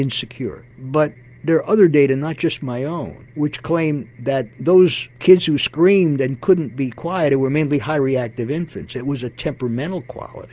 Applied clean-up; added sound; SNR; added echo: none; none; none; none.